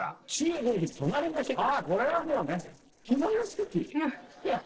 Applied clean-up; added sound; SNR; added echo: neural separator model SepFormer DNS4.